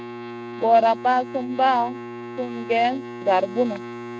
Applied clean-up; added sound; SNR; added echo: neural mask model RNNoise.